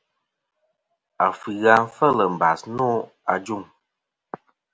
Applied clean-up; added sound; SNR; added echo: none; none; none; none.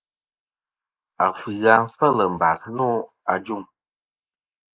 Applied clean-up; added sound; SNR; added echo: neural mask model Resemble Enhance denoiser.